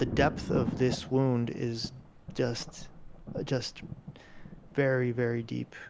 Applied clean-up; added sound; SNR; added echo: none; Thunder; 8 dB; none.